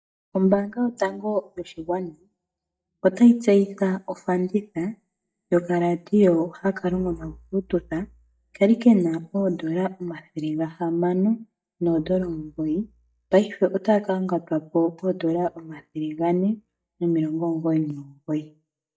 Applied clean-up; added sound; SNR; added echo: neural mask model DeepFilterNet 3.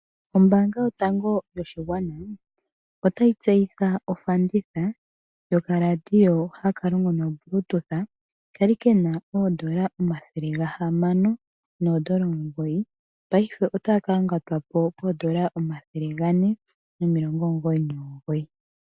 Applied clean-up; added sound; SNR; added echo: none; none; none; none.